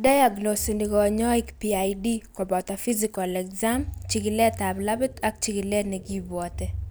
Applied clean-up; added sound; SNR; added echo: none; none; none; none.